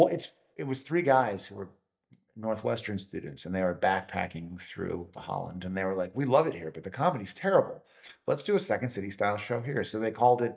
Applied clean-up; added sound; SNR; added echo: neural mask model DeepFilterNet 3.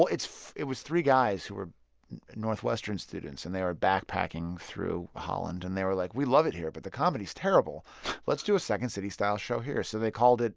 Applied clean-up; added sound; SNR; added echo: none; none; none; none.